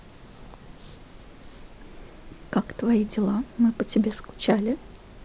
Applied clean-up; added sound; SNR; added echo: none; Subway, metro, underground; 18 dB; none.